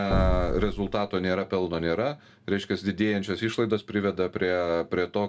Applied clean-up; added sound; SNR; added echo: none; Explosion; 0 dB; none.